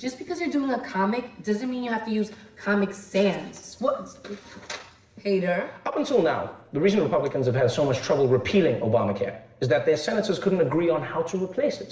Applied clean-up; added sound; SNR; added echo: none; none; none; reverberation time 1.0 s.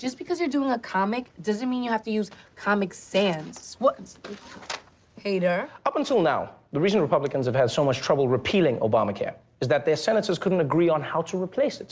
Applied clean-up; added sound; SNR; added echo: none; none; none; none.